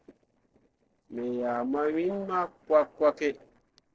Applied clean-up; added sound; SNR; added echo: neural separator model SepFormer DNS4.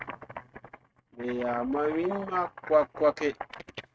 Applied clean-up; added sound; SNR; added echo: neural mask model RNNoise.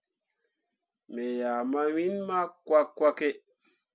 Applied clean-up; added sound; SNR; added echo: none; none; none; none.